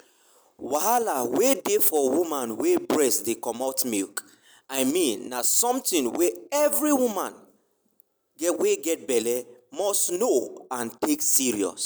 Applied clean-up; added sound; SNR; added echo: none; none; none; none.